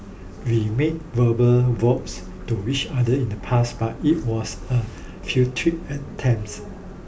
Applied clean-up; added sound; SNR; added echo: none; none; none; none.